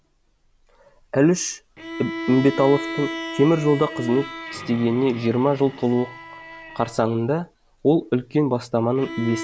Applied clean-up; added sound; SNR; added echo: none; Bowed string instrument; 13 dB; none.